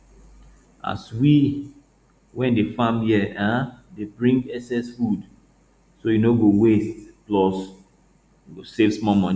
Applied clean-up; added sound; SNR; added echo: none; none; none; none.